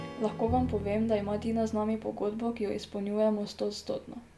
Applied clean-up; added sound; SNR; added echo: none; Bowed string instrument + Strum; 11 dB; none.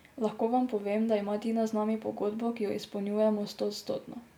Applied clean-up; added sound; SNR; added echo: none; none; none; none.